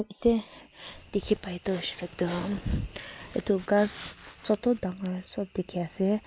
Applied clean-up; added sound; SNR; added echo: none; none; none; none.